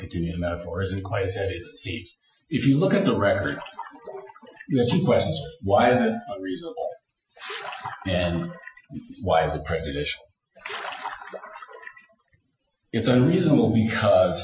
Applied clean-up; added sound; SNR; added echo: classical method Wiener filter.